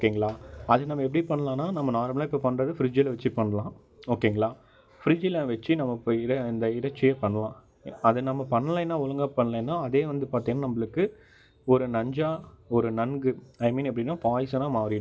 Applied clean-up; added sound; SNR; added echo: none; none; none; none.